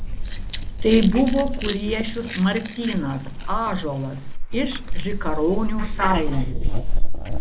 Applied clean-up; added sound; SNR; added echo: neural mask model Resemble Enhance denoiser.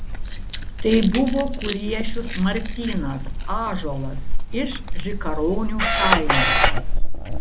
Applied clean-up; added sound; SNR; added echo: none; Chewing, mastication + Camera; -5 dB; none.